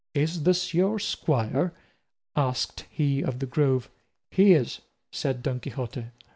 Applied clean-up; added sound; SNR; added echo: none; none; none; none.